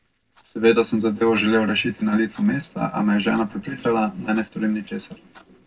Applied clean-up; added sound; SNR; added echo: neural separator model SepFormer DNS4.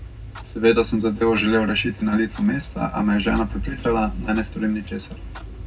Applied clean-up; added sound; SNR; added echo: none; Clock; 11 dB; reverberation time 0.3 s.